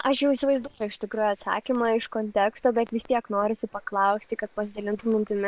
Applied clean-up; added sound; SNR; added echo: neural separator model SepFormer WHAM!.